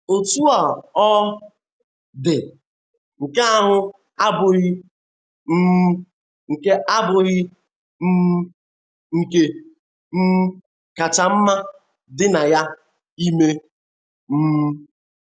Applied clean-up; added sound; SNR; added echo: none; none; none; none.